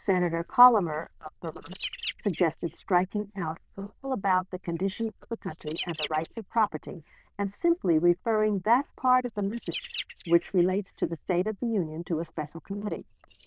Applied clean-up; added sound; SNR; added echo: neural diffusion model UNIVERSE++.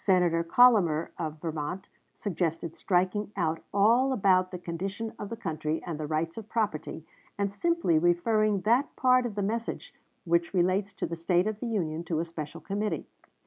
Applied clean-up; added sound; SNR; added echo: none; none; none; none.